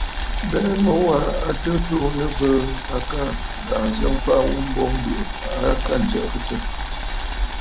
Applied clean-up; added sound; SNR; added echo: none; Boiling; 2 dB; none.